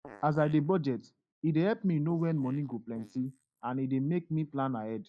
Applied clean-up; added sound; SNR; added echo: neural mask model Resemble Enhance denoiser.